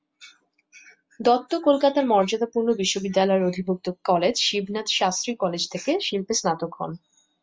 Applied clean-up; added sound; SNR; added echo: none; none; none; none.